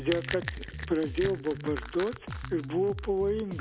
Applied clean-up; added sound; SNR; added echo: none; Crack / Crushing + Bass guitar; 8 dB; none.